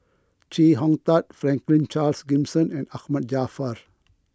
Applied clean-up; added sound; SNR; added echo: none; none; none; none.